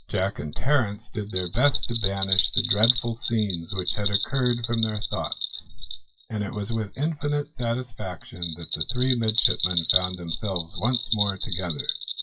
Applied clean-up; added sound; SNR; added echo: classical method WPE with log-MMSE.